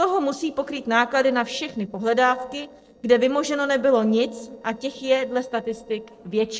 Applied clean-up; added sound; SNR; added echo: neural separator model SepFormer DNS4.